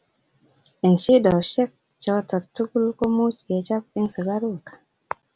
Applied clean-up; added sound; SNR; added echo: none; none; none; none.